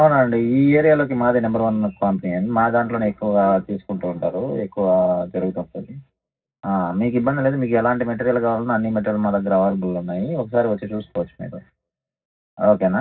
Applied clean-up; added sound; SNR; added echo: none; none; none; reverberation time 0.4 s.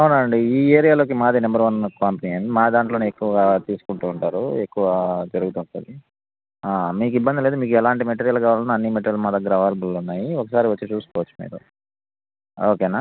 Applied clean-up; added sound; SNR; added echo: none; none; none; none.